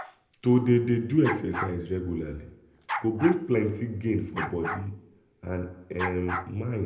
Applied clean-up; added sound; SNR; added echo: none; Bark; 11 dB; reverberation time 0.7 s.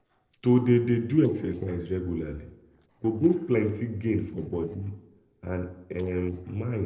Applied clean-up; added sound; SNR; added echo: neural separator model SepFormer DNS4.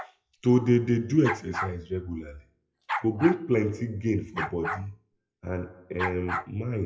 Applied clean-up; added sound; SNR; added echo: classical method WPE with log-MMSE.